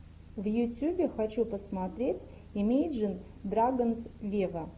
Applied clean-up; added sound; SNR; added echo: none; none; none; none.